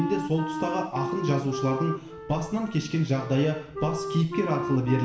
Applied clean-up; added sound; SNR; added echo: none; Wind instrument, woodwind instrument; 7 dB; reverberation time 0.8 s.